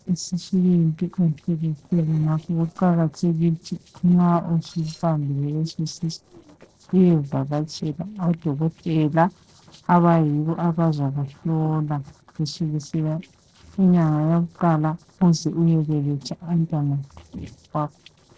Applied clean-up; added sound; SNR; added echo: neural separator model SepFormer DNS4.